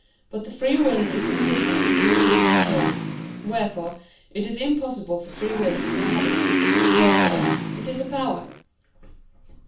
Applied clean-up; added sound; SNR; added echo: none; Motorcycle; -5 dB; reverberation time 0.3 s.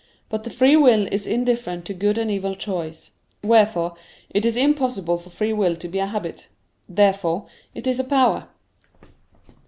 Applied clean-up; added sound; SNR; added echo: none; none; none; none.